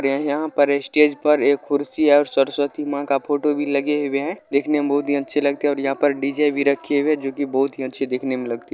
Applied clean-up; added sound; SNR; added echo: none; none; none; none.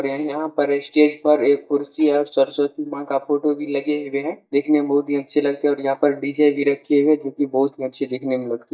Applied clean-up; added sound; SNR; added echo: neural mask model DeepFilterNet 3.